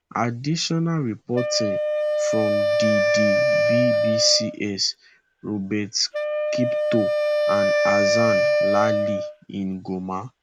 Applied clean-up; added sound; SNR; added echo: none; Wind instrument, woodwind instrument; -3 dB; none.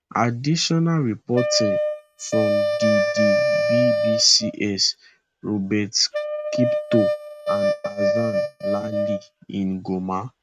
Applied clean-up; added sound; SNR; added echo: neural mask model RNNoise.